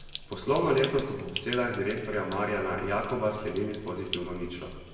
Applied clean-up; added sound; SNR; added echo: none; Sink (filling or washing); 8 dB; reverberation time 1.2 s.